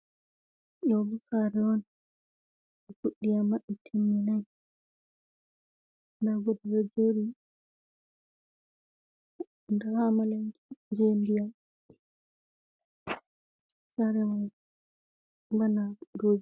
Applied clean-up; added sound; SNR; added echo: none; none; none; none.